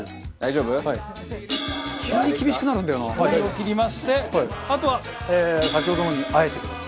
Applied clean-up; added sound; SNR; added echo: none; Crash cymbal; 9 dB; none.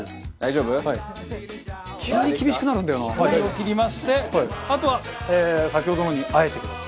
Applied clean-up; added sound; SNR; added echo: none; none; none; none.